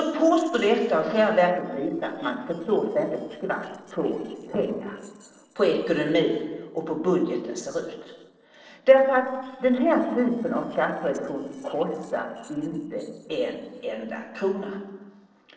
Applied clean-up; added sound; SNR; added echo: neural separator model SepFormer DNS4.